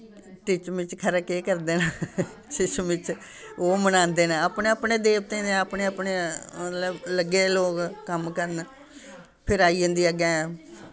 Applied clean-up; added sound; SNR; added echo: none; none; none; none.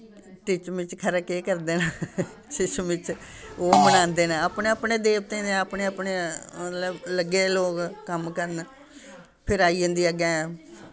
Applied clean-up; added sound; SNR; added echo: none; Fart; -1 dB; none.